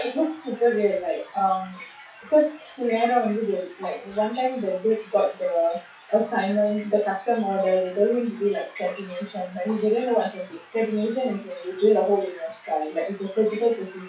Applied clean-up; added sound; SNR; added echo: classical method WPE with log-MMSE.